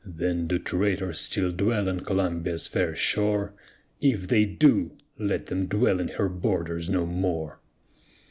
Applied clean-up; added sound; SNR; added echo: none; none; none; none.